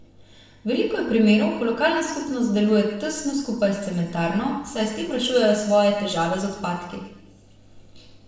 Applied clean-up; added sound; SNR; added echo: none; none; none; reverberation time 1.0 s.